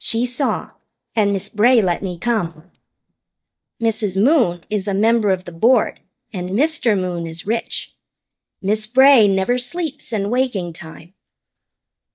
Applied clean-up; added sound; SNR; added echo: neural mask model DeepFilterNet 3.